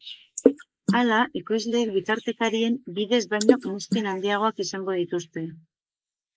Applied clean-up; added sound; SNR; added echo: neural mask model Resemble Enhance denoiser.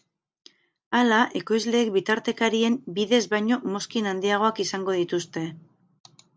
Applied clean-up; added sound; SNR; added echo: none; none; none; none.